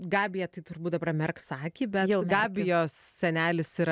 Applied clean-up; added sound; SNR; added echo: none; none; none; none.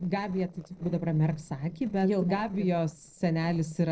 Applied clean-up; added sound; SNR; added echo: neural separator model SepFormer DNS4.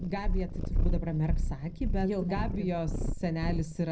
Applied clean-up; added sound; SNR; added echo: none; Purr; -2 dB; reverberation time 0.4 s.